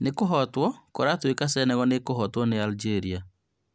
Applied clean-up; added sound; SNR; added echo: none; none; none; none.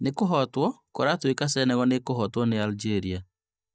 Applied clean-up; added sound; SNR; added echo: neural mask model DeepFilterNet 3.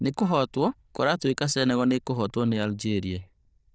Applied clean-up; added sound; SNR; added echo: neural diffusion model UNIVERSE++.